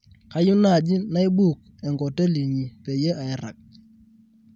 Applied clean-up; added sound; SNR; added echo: none; none; none; none.